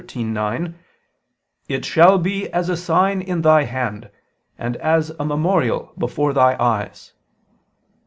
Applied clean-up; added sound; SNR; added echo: none; none; none; none.